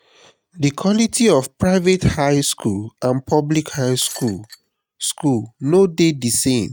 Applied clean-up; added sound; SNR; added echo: neural mask model RNNoise.